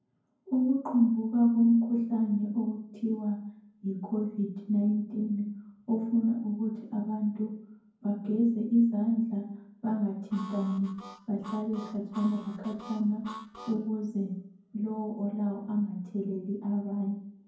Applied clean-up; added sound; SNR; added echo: none; Harmonica; 17 dB; reverberation time 0.9 s.